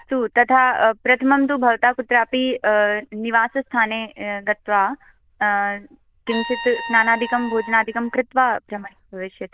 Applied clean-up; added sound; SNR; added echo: neural diffusion model UNIVERSE++.